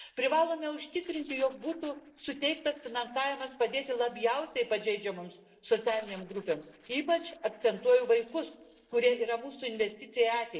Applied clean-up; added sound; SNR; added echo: neural separator model SepFormer DNS4.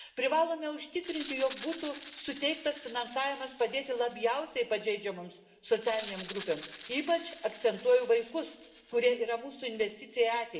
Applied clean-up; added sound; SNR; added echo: none; Rattle (instrument); 7 dB; reverberation time 1.0 s.